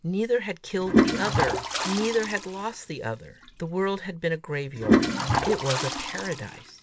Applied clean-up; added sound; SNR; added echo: none; Toilet flush; -2 dB; none.